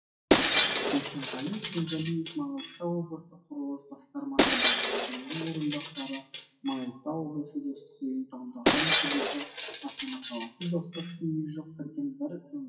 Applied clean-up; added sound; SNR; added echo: classical method WPE with log-MMSE.